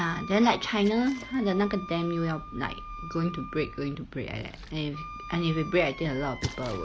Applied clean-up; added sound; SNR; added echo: none; Splash, splatter + Wind instrument, woodwind instrument; 13 dB; none.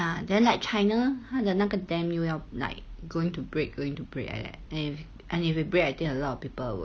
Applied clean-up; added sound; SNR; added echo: none; none; none; none.